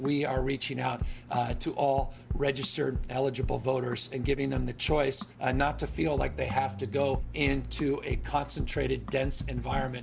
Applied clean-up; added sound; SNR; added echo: none; none; none; none.